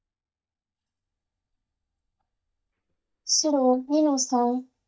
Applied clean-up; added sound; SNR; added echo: neural mask model DeepFilterNet 3.